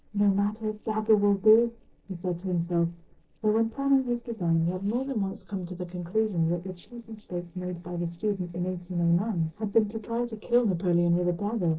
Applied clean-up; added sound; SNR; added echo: neural separator model SepFormer DNS4.